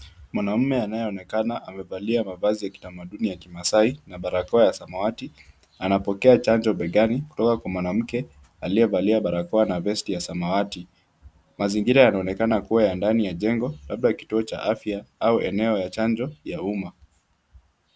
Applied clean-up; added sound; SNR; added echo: none; none; none; none.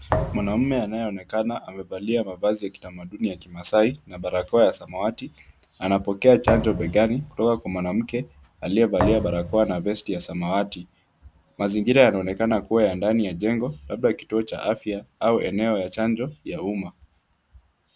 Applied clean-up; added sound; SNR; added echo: none; Thump, thud; 6 dB; none.